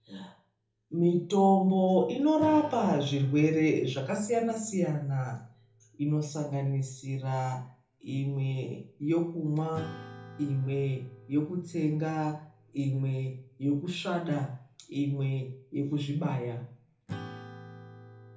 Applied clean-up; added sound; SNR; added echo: none; Acoustic guitar / Strum; 20 dB; reverberation time 1.0 s.